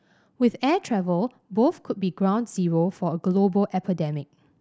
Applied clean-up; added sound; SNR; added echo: none; none; none; none.